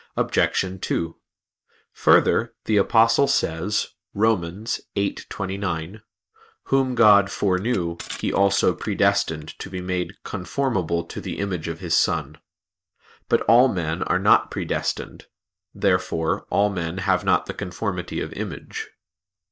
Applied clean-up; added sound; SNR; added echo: neural mask model DeepFilterNet 3.